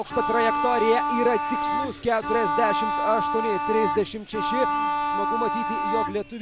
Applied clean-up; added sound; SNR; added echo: none; Bowed string instrument; -1 dB; none.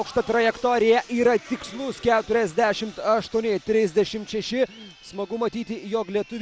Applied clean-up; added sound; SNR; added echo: none; none; none; none.